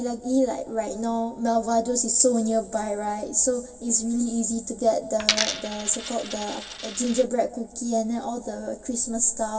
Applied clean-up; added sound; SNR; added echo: none; Coin (dropping); 6 dB; reverberation time 2.1 s.